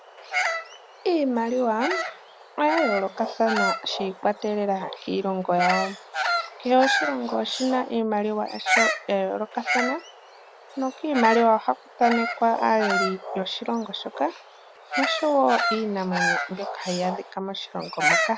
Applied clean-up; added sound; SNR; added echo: none; Bird vocalization, bird call, bird song; 4 dB; none.